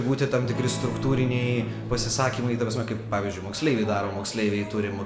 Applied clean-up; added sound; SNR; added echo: none; Electric guitar / Strum; 8 dB; reverberation time 0.6 s.